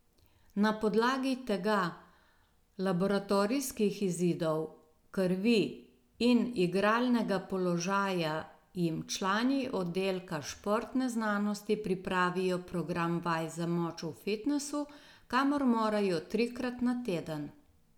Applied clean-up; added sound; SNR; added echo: none; none; none; none.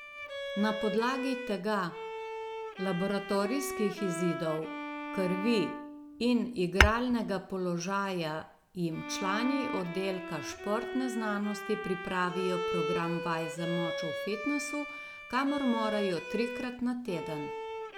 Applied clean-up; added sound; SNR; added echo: none; Bowed string instrument + Tap / Hammer / Glass; 4 dB; none.